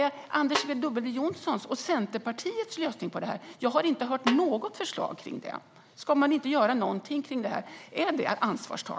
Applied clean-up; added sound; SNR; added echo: none; Snare drum; 8 dB; none.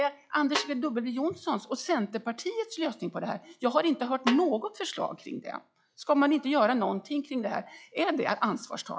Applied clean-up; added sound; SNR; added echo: classical method log-MMSE.